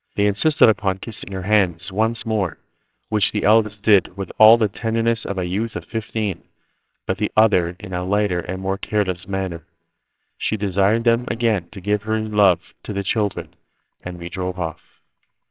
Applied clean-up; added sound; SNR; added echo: neural separator model SepFormer WHAMR!.